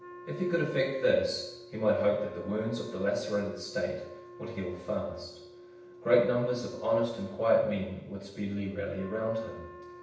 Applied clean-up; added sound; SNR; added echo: none; Wind instrument, woodwind instrument; 18 dB; reverberation time 0.9 s.